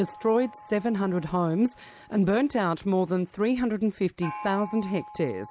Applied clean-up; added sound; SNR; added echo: none; Gong; 19 dB; none.